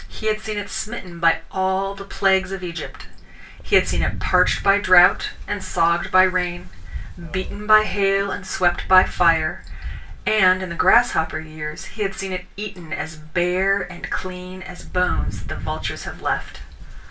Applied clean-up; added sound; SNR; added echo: none; Rain; 9 dB; reverberation time 0.2 s.